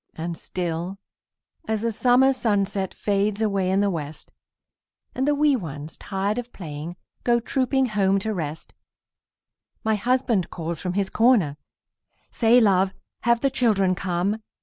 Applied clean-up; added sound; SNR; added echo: none; none; none; none.